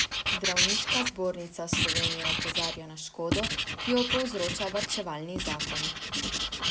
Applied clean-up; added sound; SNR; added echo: none; Writing; -4 dB; none.